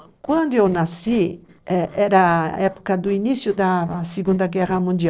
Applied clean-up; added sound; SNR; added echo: neural separator model SepFormer DNS4.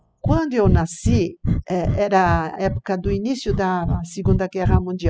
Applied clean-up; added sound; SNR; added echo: classical method spectral subtraction.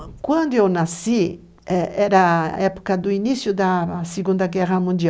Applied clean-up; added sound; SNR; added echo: none; none; none; none.